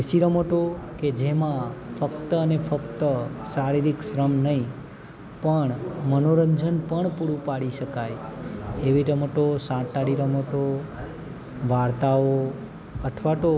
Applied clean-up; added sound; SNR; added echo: none; none; none; none.